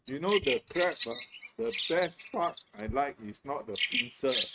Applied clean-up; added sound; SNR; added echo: neural mask model RNNoise.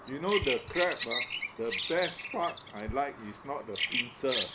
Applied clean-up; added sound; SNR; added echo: none; Bird vocalization, bird call, bird song; -4 dB; none.